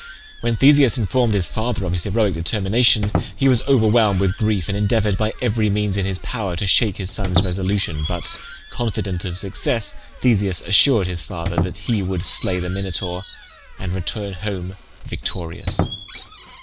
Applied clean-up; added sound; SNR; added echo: none; Squeak + Chirp, tweet; 11 dB; none.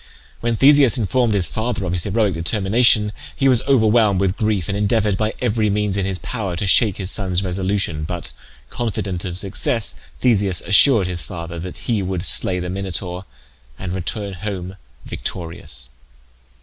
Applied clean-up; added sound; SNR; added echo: none; none; none; none.